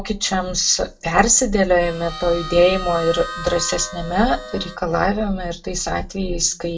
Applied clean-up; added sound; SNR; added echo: none; Harmonica; 12 dB; reverberation time 0.2 s.